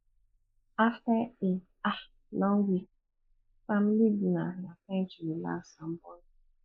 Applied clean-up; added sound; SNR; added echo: neural mask model Resemble Enhance denoiser.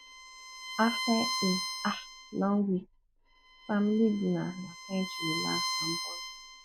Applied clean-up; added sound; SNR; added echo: none; Bowed string instrument; 5 dB; none.